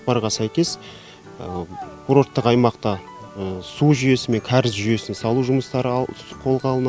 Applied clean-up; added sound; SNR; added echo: none; none; none; none.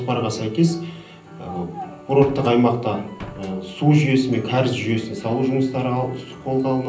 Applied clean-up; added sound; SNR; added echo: none; Slam; 16 dB; reverberation time 0.6 s.